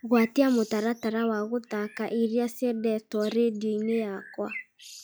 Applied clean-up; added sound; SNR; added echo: classical method log-MMSE.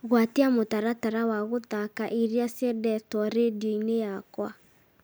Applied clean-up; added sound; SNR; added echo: none; none; none; none.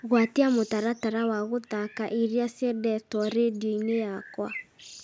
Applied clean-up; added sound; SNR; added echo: none; Bird; 19 dB; none.